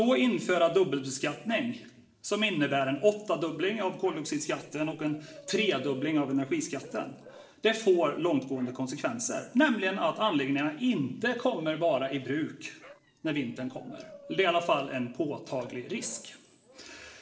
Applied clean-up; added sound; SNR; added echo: neural separator model SepFormer DNS4.